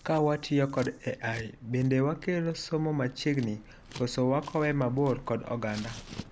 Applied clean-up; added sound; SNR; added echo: none; Scissors + Bird vocalization, bird call, bird song; 19 dB; none.